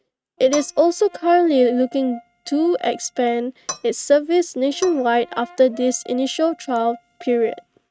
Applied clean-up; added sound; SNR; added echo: neural mask model RNNoise.